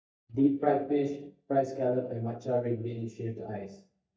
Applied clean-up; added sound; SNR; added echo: neural mask model DeepFilterNet 3.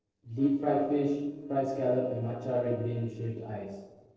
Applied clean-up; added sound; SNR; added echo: neural separator model SepFormer DNS4.